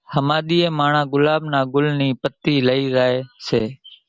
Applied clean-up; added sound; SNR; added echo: none; none; none; none.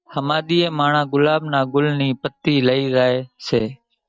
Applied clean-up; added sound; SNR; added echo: neural mask model DeepFilterNet 3.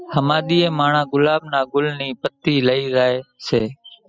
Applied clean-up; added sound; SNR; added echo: classical method spectral subtraction.